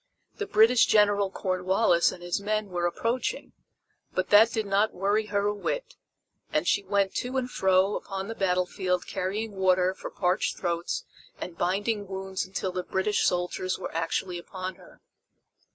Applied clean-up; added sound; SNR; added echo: none; none; none; none.